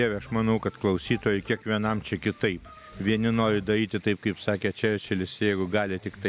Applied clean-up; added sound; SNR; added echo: none; none; none; none.